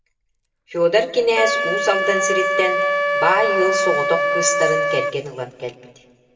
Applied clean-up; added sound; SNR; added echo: none; Wind instrument, woodwind instrument; 0 dB; reverberation time 1.4 s.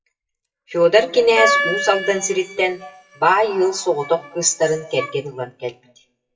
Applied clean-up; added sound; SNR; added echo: classical method WPE with log-MMSE.